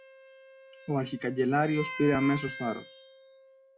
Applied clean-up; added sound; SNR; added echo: classical method log-MMSE.